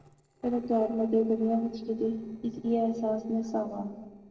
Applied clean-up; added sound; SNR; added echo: neural separator model SepFormer DNS4.